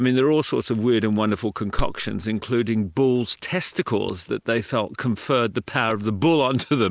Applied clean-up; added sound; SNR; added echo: neural mask model Resemble Enhance denoiser.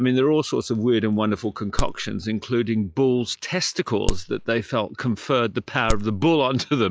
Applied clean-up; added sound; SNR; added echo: classical method log-MMSE.